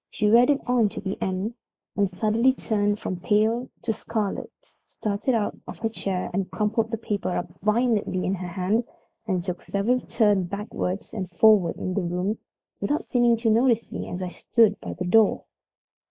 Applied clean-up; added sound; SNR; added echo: neural mask model Resemble Enhance denoiser.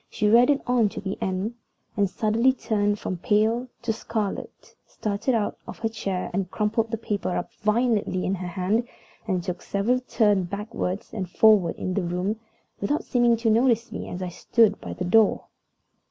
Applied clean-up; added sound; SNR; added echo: none; none; none; none.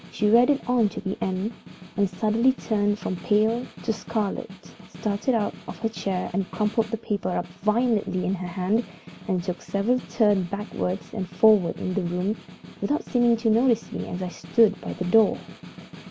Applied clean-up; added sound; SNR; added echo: none; Snare drum; 18 dB; none.